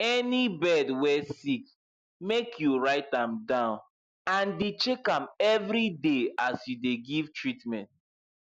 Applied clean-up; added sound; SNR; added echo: none; none; none; none.